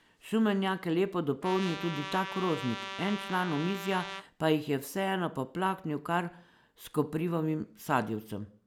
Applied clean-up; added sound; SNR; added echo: none; Trumpet; 9 dB; none.